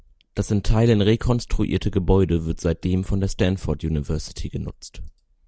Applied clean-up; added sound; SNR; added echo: none; none; none; none.